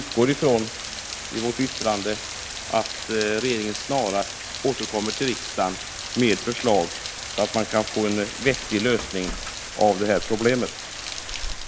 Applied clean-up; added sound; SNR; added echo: none; Rain; 8 dB; none.